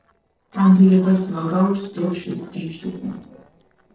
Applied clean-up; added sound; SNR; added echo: neural separator model SepFormer DNS4.